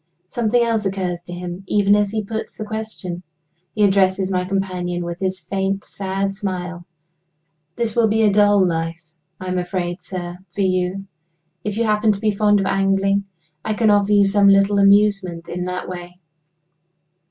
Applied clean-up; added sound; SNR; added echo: none; none; none; none.